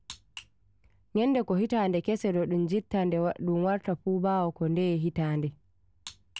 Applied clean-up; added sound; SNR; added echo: none; none; none; none.